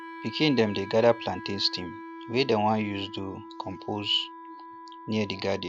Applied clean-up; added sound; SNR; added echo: none; Wind instrument, woodwind instrument; 14 dB; none.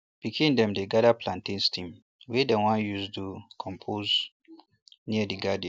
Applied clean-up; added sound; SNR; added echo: none; none; none; none.